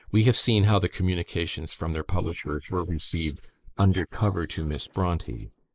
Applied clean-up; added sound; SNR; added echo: neural mask model Resemble Enhance denoiser.